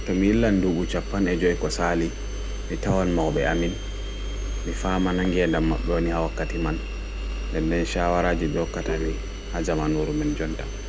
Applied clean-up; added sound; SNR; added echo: none; Engine; 4 dB; none.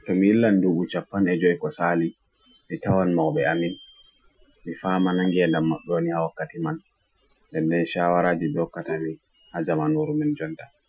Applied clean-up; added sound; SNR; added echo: classical method Wiener filter.